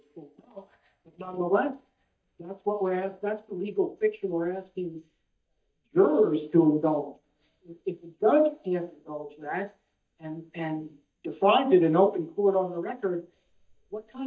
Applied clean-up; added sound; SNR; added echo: neural mask model DeepFilterNet 3.